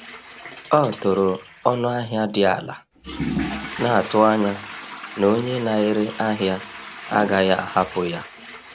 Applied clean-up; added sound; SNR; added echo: none; Toilet flush / Water; 12 dB; none.